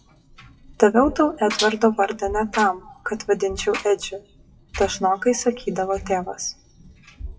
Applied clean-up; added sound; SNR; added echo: classical method WPE with log-MMSE.